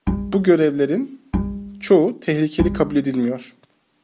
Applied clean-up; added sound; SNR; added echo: none; Bowed string instrument; 8 dB; none.